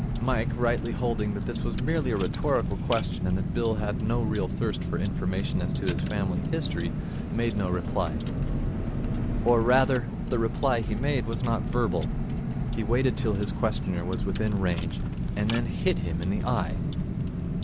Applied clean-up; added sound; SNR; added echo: none; Car; 0 dB; none.